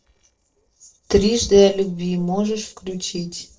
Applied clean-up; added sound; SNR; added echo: neural separator model SepFormer DNS4.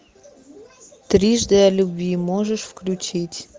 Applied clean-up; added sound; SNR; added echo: none; none; none; none.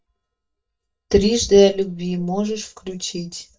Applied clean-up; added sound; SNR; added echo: neural mask model DeepFilterNet 3.